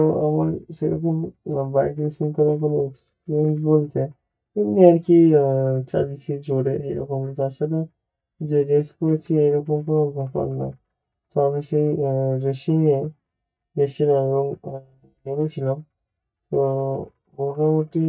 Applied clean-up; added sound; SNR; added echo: neural mask model DeepFilterNet 3.